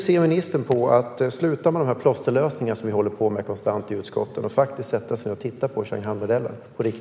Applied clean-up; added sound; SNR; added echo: none; none; none; none.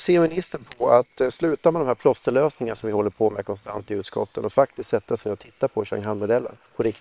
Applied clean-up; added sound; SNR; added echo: neural separator model SepFormer WHAM!.